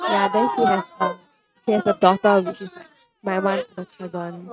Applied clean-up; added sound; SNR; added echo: neural mask model RNNoise.